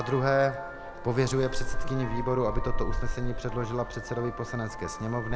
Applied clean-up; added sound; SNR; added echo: none; Vehicle horn, car horn, honking; 2 dB; none.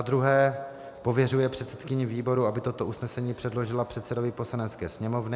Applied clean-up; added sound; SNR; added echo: none; none; none; none.